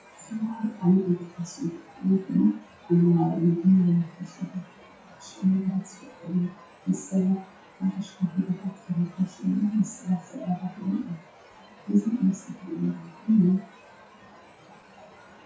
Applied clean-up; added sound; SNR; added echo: classical method WPE with log-MMSE.